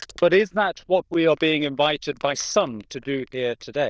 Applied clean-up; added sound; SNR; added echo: neural diffusion model UNIVERSE++.